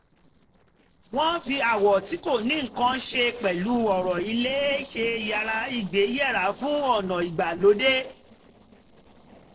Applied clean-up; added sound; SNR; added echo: neural separator model SepFormer DNS4.